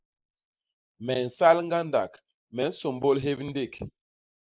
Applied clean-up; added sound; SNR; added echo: neural mask model Resemble Enhance denoiser.